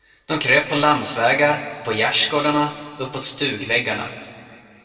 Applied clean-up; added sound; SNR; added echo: none; none; none; reverberation time 1.8 s.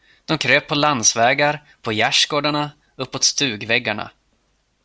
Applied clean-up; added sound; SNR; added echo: none; none; none; none.